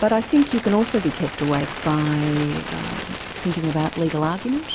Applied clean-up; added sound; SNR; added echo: none; Bird; 10 dB; none.